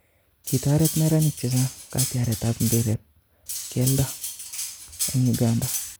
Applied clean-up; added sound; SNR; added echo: none; Cutlery, silverware; 7 dB; none.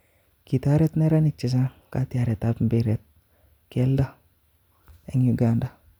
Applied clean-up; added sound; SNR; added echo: none; none; none; none.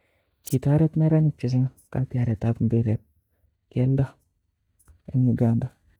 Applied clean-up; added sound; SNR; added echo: neural mask model DeepFilterNet 3.